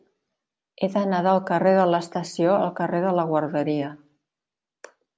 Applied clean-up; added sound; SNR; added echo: none; none; none; none.